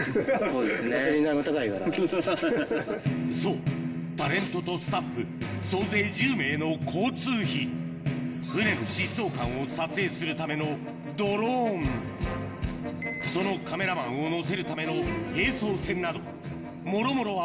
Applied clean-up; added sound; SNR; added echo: none; none; none; reverberation time 2.1 s.